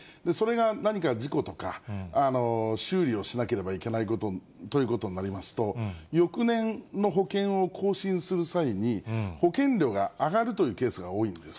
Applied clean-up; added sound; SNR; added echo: none; none; none; none.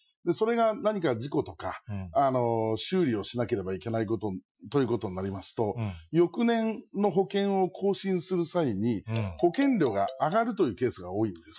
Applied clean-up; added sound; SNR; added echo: classical method Wiener filter.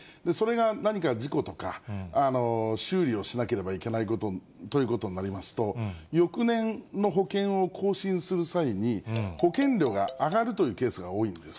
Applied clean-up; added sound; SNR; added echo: none; Marimba, xylophone; 16 dB; none.